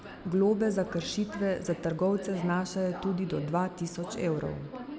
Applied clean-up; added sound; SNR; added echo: none; Subway, metro, underground; 13 dB; none.